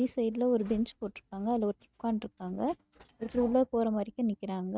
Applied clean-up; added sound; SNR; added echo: neural mask model RNNoise.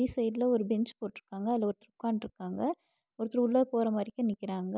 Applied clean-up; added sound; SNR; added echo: none; none; none; none.